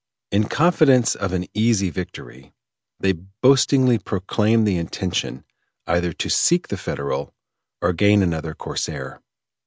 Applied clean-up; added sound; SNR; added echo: none; none; none; none.